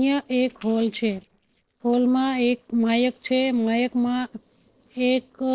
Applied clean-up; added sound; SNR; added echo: neural separator model SepFormer DNS4.